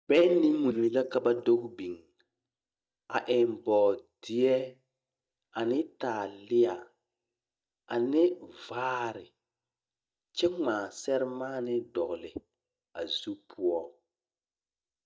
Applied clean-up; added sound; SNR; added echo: neural mask model DeepFilterNet 3.